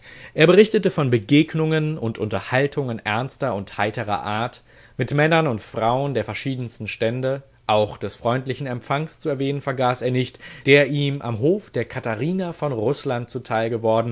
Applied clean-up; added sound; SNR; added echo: none; none; none; none.